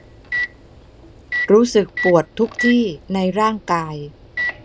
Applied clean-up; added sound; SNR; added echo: none; Microwave oven; 9 dB; none.